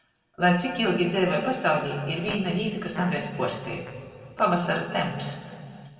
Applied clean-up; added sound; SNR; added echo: none; Fart; 20 dB; reverberation time 2.1 s.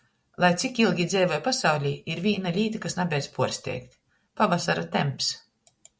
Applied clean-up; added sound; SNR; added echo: none; none; none; none.